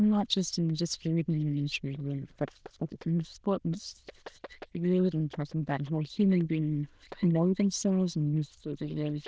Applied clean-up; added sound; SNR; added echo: neural diffusion model UNIVERSE++.